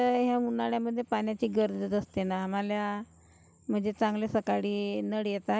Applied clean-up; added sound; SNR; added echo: none; none; none; none.